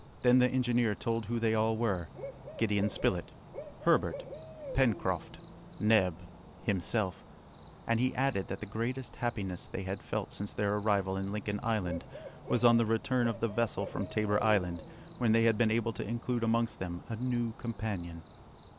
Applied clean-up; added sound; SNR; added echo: none; Cricket / Bird; 15 dB; none.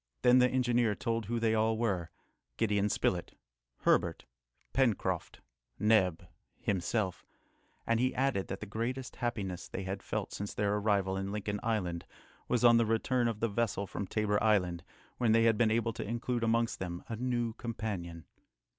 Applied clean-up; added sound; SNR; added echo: none; none; none; none.